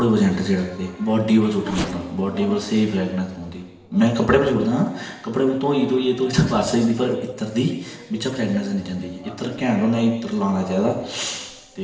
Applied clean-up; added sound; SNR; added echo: none; Race car, auto racing / Accelerating, revving, vroom; 19 dB; reverberation time 1.0 s.